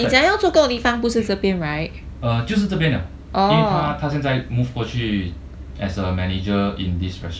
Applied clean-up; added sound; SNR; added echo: none; none; none; none.